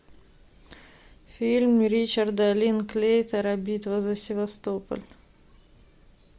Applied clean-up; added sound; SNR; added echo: none; none; none; none.